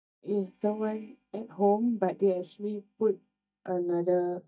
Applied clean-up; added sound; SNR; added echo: neural mask model DeepFilterNet 3.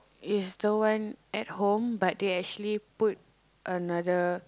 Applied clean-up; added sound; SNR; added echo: none; none; none; none.